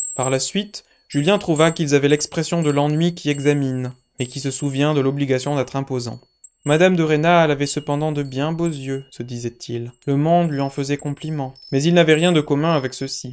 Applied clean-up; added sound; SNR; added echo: neural mask model RNNoise.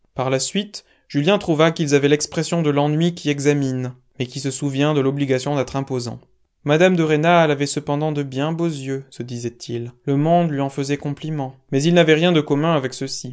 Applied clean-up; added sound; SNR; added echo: none; none; none; none.